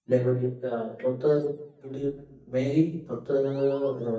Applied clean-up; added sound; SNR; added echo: neural mask model DeepFilterNet 3.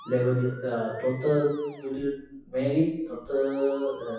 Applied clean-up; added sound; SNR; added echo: classical method WPE with log-MMSE.